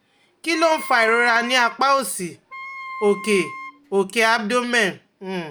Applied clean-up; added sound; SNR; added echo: none; Wind instrument, woodwind instrument; 14 dB; none.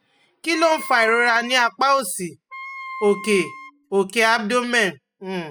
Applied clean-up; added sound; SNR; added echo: classical method spectral subtraction.